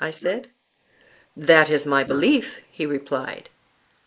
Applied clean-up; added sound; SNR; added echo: neural mask model Resemble Enhance denoiser.